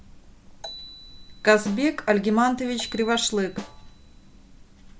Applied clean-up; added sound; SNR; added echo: none; Snare drum + Marimba, xylophone; 17 dB; none.